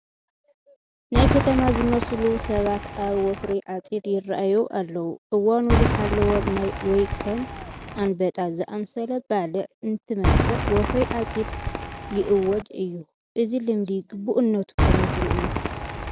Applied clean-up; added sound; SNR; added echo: none; Cheering / Fireworks; 2 dB; none.